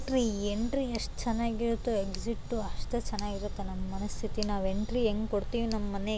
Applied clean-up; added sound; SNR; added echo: none; Tick; 2 dB; none.